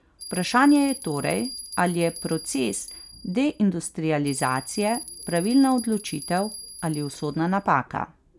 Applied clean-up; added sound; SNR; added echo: none; Bell; 11 dB; none.